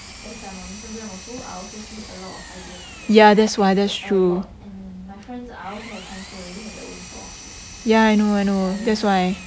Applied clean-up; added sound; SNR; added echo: none; Engine; 19 dB; none.